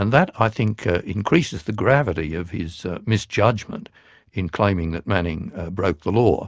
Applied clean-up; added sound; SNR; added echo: none; none; none; none.